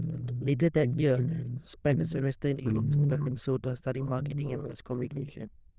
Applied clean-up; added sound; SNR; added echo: neural diffusion model UNIVERSE++.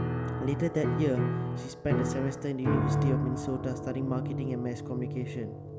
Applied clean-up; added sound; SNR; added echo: none; Piano; -2 dB; none.